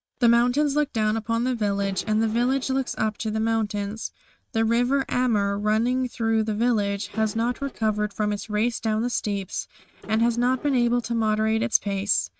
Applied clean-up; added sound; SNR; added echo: neural mask model RNNoise.